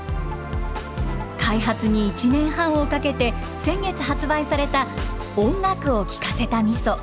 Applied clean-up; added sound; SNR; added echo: none; none; none; none.